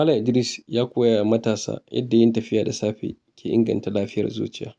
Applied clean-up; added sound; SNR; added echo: none; none; none; none.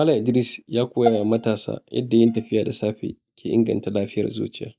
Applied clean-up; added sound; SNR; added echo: neural mask model DeepFilterNet 3.